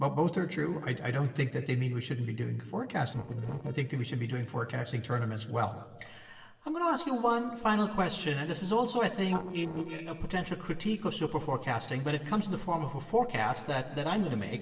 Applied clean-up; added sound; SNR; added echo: neural separator model SepFormer DNS4.